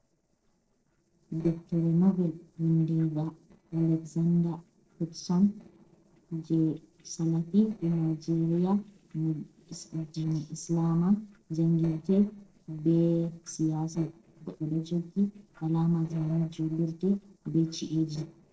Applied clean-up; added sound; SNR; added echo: neural separator model SepFormer DNS4.